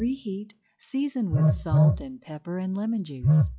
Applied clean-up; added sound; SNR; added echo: classical method log-MMSE.